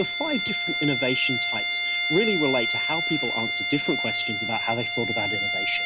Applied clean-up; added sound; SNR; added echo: none; Bowed string instrument; -3 dB; none.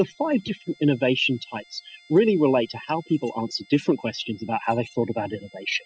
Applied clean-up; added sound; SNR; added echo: classical method spectral subtraction.